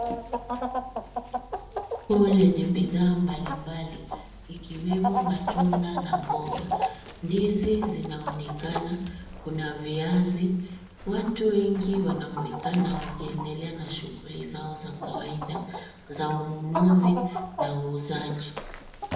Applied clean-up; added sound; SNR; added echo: none; Chicken, rooster; 7 dB; reverberation time 0.7 s.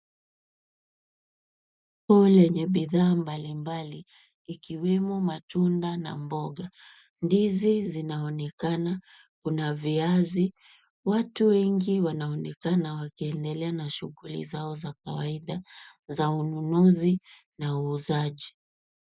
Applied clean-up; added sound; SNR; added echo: none; none; none; none.